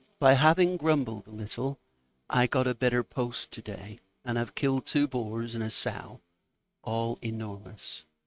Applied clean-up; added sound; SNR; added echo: neural mask model RNNoise.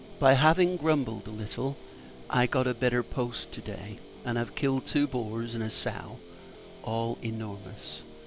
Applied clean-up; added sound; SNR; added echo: none; Guitar; 18 dB; none.